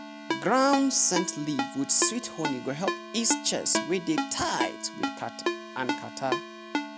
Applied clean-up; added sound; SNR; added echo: none; Ringtone; 5 dB; none.